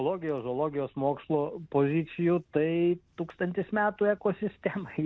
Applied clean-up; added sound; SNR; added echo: none; none; none; none.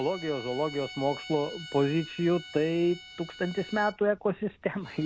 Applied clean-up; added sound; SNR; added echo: none; Bowed string instrument; 16 dB; none.